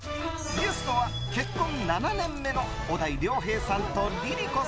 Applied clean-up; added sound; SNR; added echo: none; Walk, footsteps + Walk, footsteps; 8 dB; none.